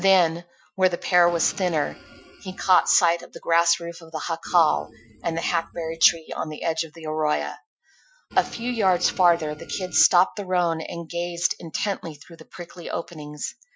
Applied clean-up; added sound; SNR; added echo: classical method Wiener filter.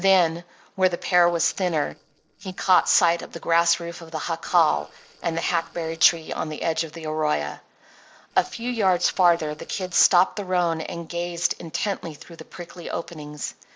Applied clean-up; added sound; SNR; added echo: neural separator model SepFormer DNS4.